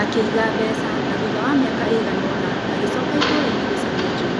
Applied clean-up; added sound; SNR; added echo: none; Mechanisms; -2 dB; none.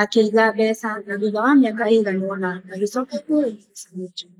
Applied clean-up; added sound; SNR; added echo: neural mask model Resemble Enhance denoiser.